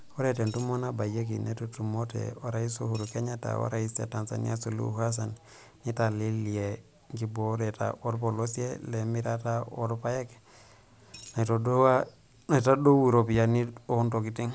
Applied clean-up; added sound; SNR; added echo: none; Coin (dropping); 19 dB; none.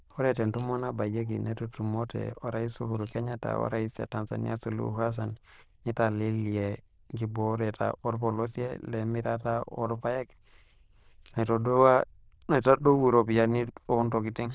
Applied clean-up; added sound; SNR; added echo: neural diffusion model UNIVERSE++.